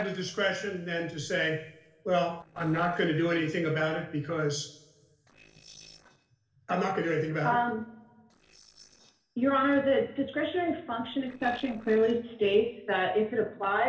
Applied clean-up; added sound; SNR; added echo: neural separator model SepFormer DNS4.